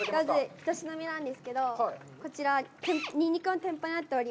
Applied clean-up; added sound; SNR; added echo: none; Drill; 16 dB; none.